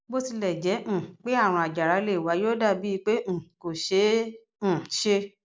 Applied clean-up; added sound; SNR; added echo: none; none; none; none.